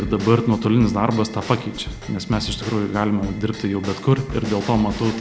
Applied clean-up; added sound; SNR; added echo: none; Bell / Drum / Drum kit; 13 dB; none.